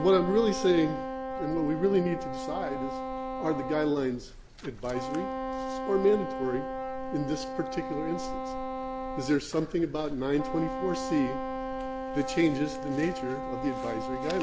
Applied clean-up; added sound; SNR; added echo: none; Wind instrument, woodwind instrument; 5 dB; none.